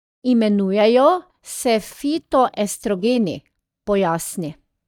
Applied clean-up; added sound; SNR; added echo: neural mask model DeepFilterNet 3.